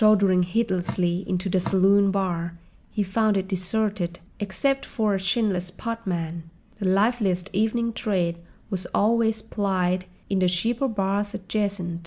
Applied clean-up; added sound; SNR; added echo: none; Drip; 10 dB; none.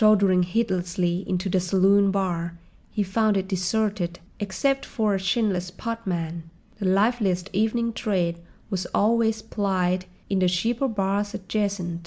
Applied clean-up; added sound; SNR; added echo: none; none; none; none.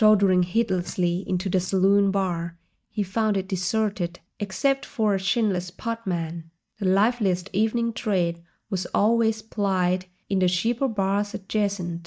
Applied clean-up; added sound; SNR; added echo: neural mask model DeepFilterNet 3.